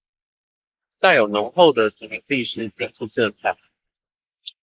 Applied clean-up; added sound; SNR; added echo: neural mask model Resemble Enhance denoiser.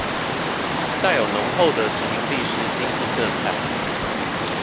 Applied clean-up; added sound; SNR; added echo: none; Water; -3 dB; none.